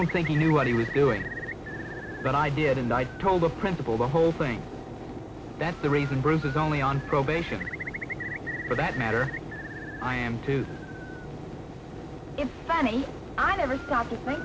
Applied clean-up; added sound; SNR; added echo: none; Bird; 14 dB; none.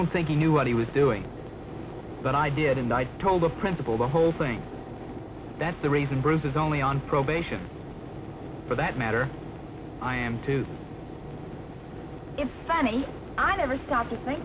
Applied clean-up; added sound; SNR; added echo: none; none; none; none.